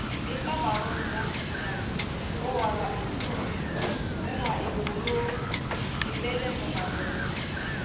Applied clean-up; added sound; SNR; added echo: none; Wind / Boat, Water vehicle; -5 dB; reverberation time 0.8 s.